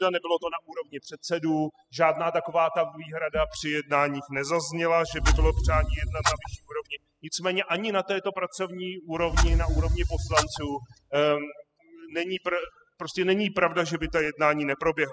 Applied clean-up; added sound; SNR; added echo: classical method spectral subtraction.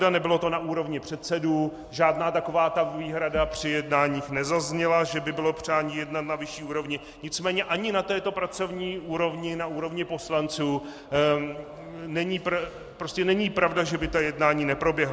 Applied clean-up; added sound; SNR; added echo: none; none; none; none.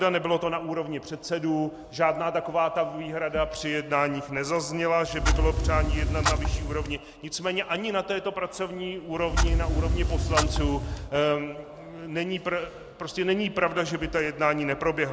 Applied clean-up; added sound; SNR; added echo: none; Clock; -3 dB; none.